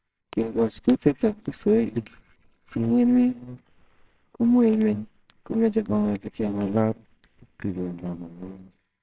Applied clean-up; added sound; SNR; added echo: neural separator model SepFormer WHAMR!.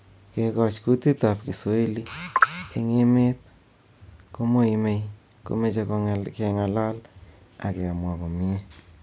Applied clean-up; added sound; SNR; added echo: none; none; none; none.